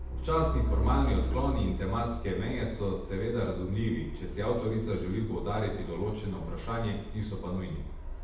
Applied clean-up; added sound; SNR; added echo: none; Truck; 2 dB; reverberation time 0.8 s.